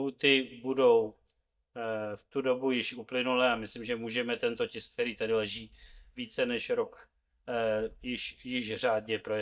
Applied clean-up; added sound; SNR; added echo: neural mask model DeepFilterNet 3.